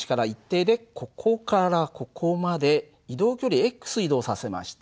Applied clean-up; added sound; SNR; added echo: none; none; none; none.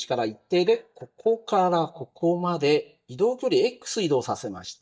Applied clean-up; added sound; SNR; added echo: neural mask model DeepFilterNet 3.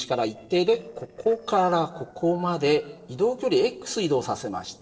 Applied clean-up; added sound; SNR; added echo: neural separator model SepFormer DNS4.